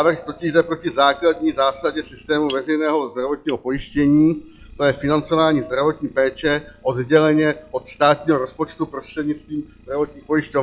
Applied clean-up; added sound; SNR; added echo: classical method log-MMSE.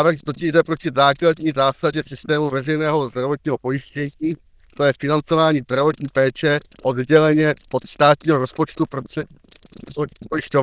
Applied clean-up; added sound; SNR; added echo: neural diffusion model UNIVERSE++.